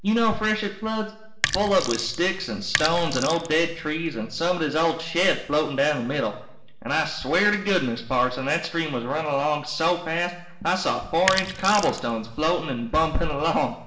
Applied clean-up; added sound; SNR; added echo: none; Sink (filling or washing); 7 dB; reverberation time 0.7 s.